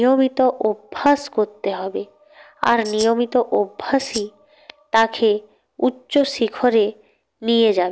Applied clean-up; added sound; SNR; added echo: none; Tambourine; 12 dB; none.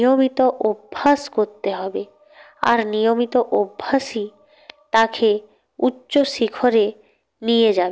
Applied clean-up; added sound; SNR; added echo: none; none; none; none.